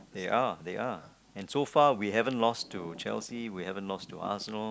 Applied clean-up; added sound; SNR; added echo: none; none; none; none.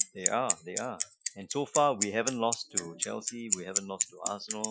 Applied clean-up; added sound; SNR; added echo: classical method Wiener filter.